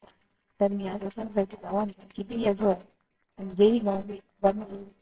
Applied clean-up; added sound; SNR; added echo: neural separator model SepFormer WHAMR!.